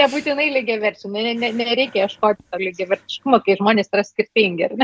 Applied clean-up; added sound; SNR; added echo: none; none; none; none.